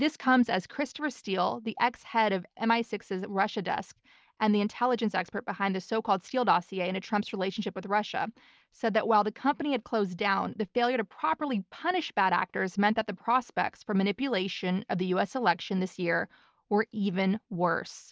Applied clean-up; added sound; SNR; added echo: none; none; none; none.